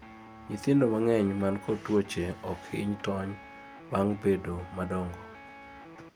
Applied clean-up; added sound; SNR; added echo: none; Guitar; 17 dB; none.